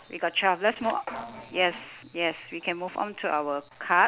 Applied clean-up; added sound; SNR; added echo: none; none; none; none.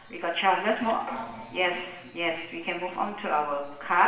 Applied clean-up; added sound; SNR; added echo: none; none; none; reverberation time 1.0 s.